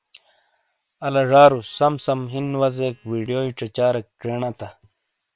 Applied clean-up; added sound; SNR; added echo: neural separator model SepFormer WHAM!.